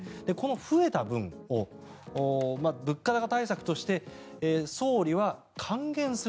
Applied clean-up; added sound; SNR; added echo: none; none; none; none.